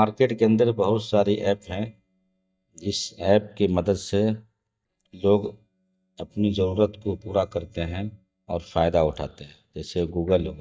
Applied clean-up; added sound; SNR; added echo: neural mask model DeepFilterNet 3.